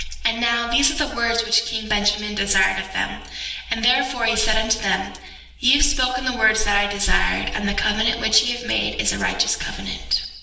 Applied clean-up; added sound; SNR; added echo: none; none; none; reverberation time 0.8 s.